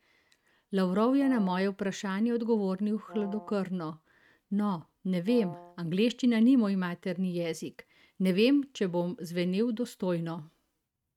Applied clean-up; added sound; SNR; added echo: neural mask model RNNoise.